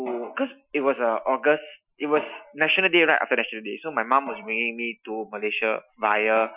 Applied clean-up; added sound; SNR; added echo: classical method Wiener filter.